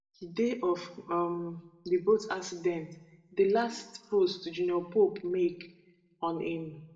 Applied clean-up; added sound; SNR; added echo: none; none; none; reverberation time 0.6 s.